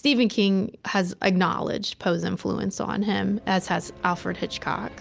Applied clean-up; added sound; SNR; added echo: none; none; none; none.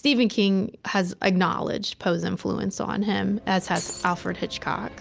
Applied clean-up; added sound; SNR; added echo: none; Shatter; 13 dB; none.